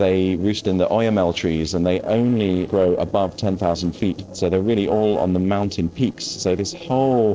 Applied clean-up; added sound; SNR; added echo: neural separator model SepFormer DNS4.